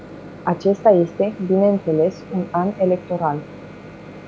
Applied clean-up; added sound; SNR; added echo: none; Microwave oven; 17 dB; none.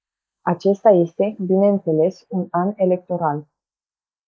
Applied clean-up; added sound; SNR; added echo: neural mask model Resemble Enhance denoiser.